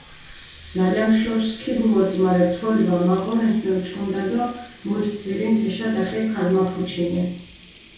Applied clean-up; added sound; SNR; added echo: none; Water tap, faucet; 19 dB; reverberation time 0.6 s.